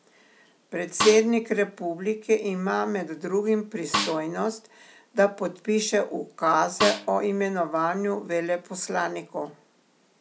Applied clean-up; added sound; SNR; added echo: none; Snare drum; 3 dB; none.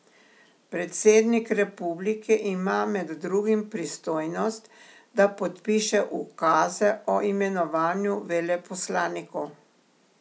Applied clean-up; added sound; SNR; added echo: none; none; none; none.